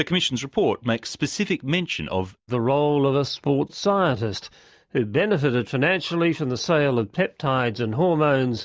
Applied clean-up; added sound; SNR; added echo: none; none; none; none.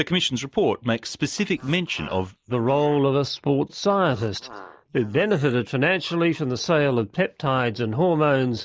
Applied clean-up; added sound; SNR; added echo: neural mask model Resemble Enhance denoiser.